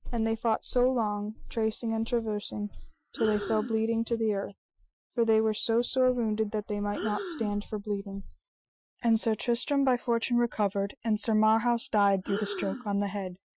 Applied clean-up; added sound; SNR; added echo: classical method Wiener filter.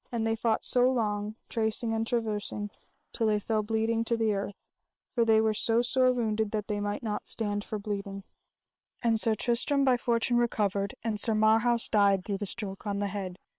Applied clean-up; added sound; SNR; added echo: neural separator model SepFormer WHAM!.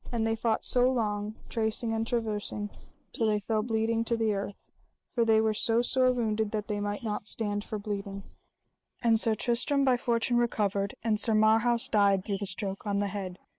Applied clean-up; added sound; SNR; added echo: neural mask model Resemble Enhance denoiser.